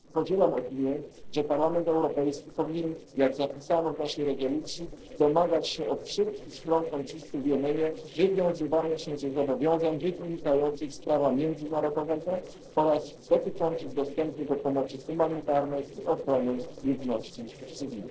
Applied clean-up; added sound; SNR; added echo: neural separator model SepFormer DNS4.